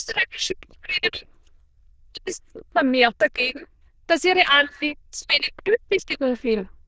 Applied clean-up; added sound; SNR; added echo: neural diffusion model UNIVERSE++.